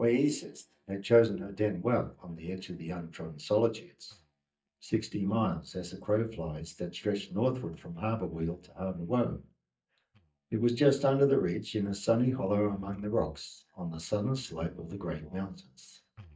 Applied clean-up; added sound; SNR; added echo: neural mask model DeepFilterNet 3.